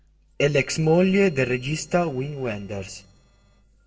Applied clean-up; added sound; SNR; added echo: neural separator model SepFormer DNS4.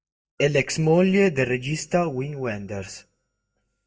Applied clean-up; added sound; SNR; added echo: neural mask model DeepFilterNet 3.